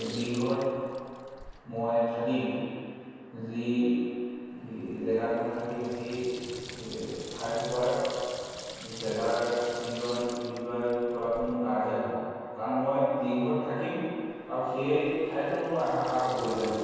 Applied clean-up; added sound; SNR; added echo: none; Sink (filling or washing) / Water tap, faucet; 17 dB; reverberation time 2.1 s.